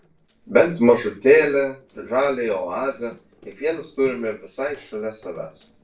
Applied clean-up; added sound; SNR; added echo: neural separator model SepFormer DNS4.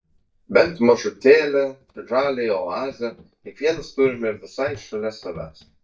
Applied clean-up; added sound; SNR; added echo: neural mask model DeepFilterNet 3.